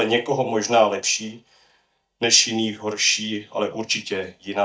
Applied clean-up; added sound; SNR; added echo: neural mask model DeepFilterNet 3.